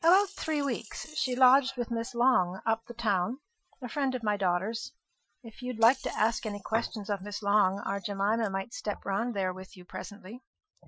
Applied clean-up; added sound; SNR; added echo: classical method Wiener filter.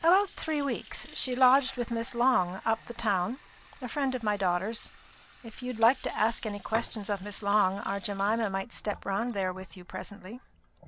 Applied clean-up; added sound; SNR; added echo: none; Fill (with liquid) / Sink (filling or washing); 18 dB; none.